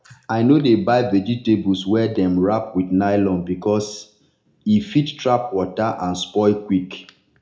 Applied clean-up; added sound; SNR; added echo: none; none; none; reverberation time 0.4 s.